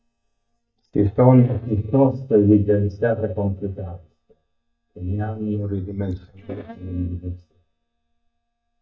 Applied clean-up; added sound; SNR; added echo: neural mask model DeepFilterNet 3.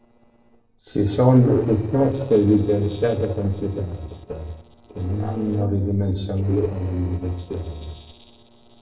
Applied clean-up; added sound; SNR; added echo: neural separator model SepFormer DNS4.